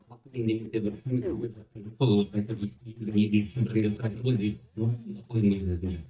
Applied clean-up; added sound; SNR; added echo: neural mask model DeepFilterNet 3.